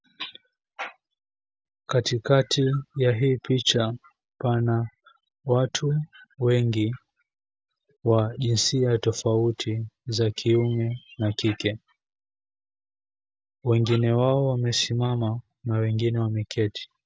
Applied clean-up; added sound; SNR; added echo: none; none; none; none.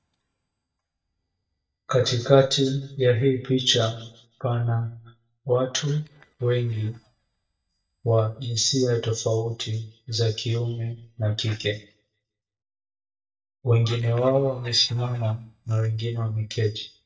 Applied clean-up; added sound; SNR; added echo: neural mask model DeepFilterNet 3.